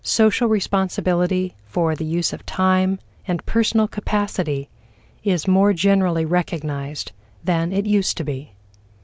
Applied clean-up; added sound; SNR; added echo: none; none; none; none.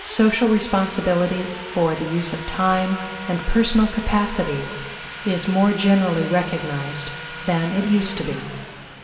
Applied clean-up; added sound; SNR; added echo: none; Sawing; 12 dB; reverberation time 2.0 s.